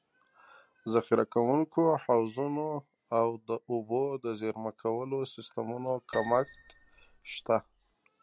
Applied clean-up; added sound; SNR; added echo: none; Piano; 17 dB; none.